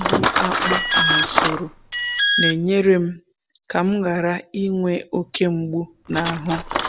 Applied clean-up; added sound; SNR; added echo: none; Alarm + Cutlery, silverware; 1 dB; none.